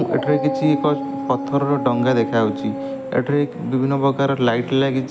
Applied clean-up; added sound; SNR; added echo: none; Dog; 7 dB; none.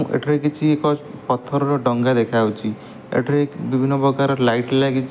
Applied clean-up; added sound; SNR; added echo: none; none; none; none.